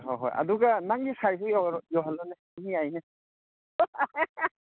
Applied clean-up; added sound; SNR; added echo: none; none; none; none.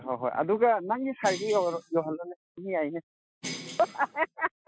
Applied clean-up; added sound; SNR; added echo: classical method Wiener filter.